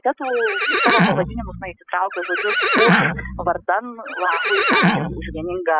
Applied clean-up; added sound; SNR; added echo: classical method spectral subtraction.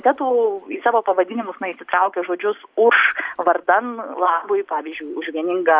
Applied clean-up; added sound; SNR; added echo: none; none; none; none.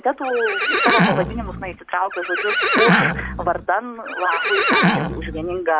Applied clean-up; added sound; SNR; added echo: none; Livestock, farm animals, working animals; -2 dB; none.